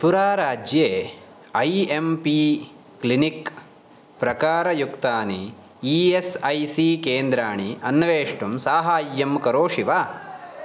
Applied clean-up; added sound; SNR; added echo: none; none; none; none.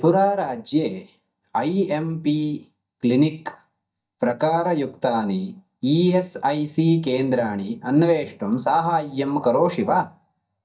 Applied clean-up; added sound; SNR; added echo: neural mask model DeepFilterNet 3.